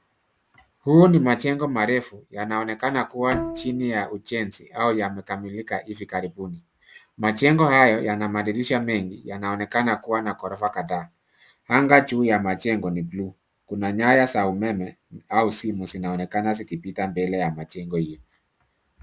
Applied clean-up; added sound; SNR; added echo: none; Bowed string instrument; 11 dB; none.